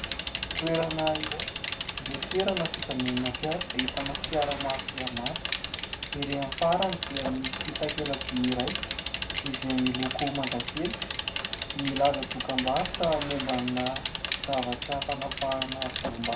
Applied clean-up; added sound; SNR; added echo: none; Bicycle; -4 dB; reverberation time 0.2 s.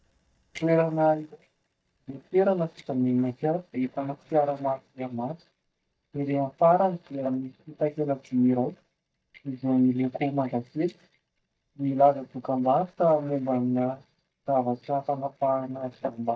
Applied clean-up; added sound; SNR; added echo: neural mask model DeepFilterNet 3.